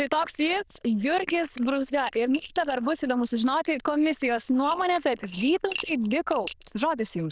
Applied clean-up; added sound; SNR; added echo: neural diffusion model UNIVERSE++.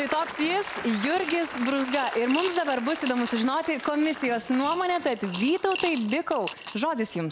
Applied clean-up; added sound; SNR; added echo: none; Coin (dropping) / Glass; 15 dB; none.